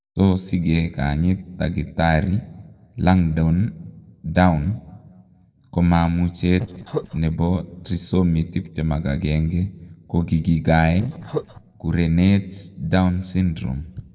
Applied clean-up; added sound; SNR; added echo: neural separator model SepFormer DNS4.